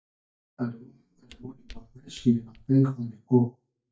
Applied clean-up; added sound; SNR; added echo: neural mask model DeepFilterNet 3.